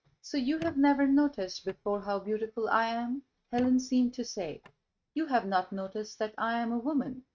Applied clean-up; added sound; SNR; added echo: neural mask model RNNoise.